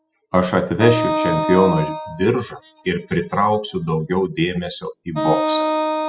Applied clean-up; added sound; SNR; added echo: classical method spectral subtraction.